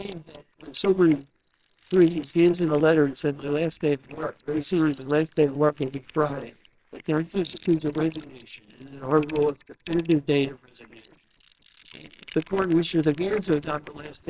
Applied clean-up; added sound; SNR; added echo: neural separator model SepFormer WHAMR!.